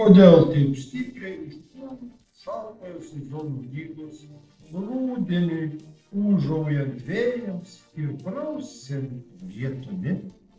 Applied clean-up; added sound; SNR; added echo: neural separator model SepFormer DNS4.